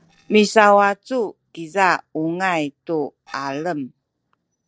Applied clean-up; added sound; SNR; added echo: neural separator model SepFormer DNS4.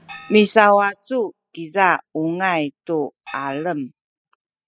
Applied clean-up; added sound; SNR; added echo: classical method spectral subtraction.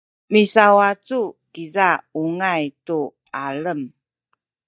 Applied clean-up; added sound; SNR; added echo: neural mask model DeepFilterNet 3.